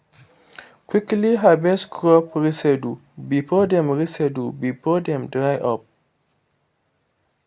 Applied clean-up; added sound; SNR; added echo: none; none; none; none.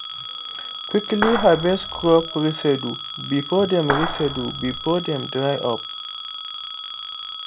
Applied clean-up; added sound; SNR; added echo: none; Clapping + Telephone; 3 dB; none.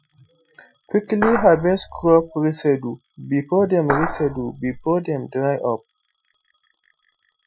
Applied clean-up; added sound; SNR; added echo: classical method Wiener filter.